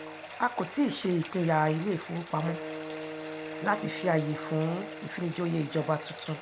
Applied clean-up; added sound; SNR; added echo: none; Wind instrument, woodwind instrument + Bathtub (filling or washing); 10 dB; none.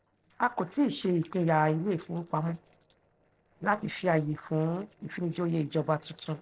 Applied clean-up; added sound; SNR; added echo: neural separator model SepFormer DNS4.